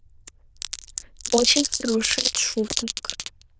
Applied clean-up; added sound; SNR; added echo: neural diffusion model UNIVERSE++.